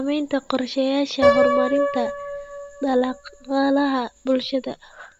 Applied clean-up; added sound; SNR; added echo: none; Piano; 2 dB; none.